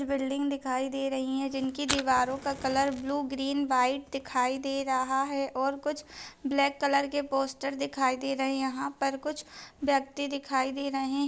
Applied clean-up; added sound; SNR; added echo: none; Fire; 18 dB; none.